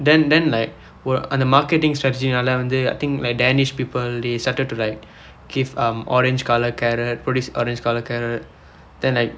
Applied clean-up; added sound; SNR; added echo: none; none; none; none.